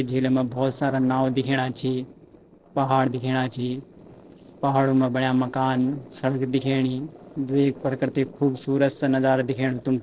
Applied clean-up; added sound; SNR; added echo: neural separator model SepFormer DNS4.